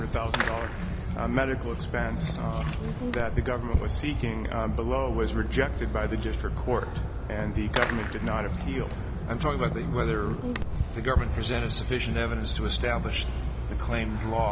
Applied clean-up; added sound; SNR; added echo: none; Fireworks; -1 dB; none.